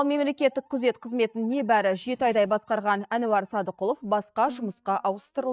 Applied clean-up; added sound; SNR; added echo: neural mask model DeepFilterNet 3.